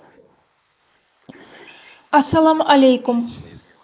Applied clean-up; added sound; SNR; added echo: neural mask model Resemble Enhance denoiser.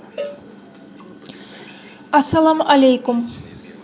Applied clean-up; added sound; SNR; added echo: none; Cowbell; 17 dB; none.